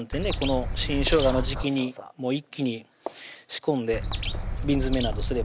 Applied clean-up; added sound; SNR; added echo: none; Bird; 0 dB; none.